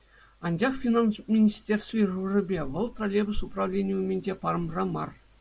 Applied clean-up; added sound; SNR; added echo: none; none; none; none.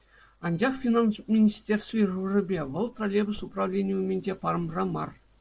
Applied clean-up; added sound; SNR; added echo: neural separator model SepFormer DNS4.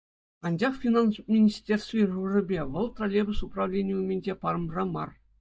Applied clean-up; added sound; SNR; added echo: neural mask model DeepFilterNet 3.